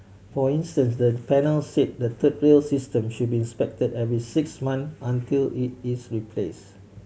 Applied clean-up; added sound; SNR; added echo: none; none; none; none.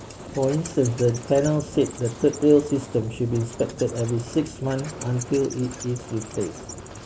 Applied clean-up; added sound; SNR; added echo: none; Fire + Wild animals; 14 dB; none.